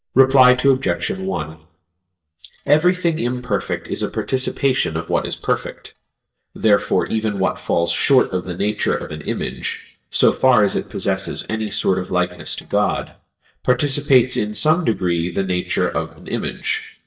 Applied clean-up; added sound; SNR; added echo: neural mask model DeepFilterNet 3.